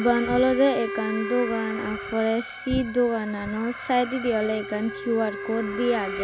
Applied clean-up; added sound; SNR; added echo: none; Alarm + Wind instrument, woodwind instrument; 8 dB; none.